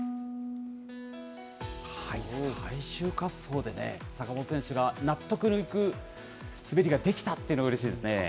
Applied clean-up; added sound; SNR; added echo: none; Harp; 14 dB; none.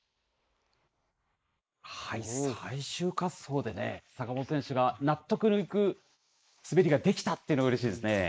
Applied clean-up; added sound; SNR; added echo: neural mask model Resemble Enhance denoiser.